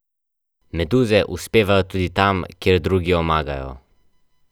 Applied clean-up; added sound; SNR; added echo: none; none; none; none.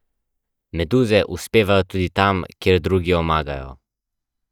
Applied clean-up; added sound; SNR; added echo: neural mask model DeepFilterNet 3.